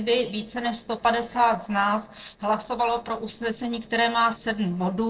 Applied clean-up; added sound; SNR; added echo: neural separator model SepFormer DNS4.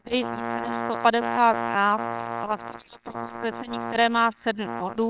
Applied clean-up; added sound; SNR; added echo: neural separator model SepFormer WHAMR!.